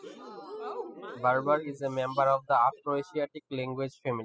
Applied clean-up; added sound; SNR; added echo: classical method spectral subtraction.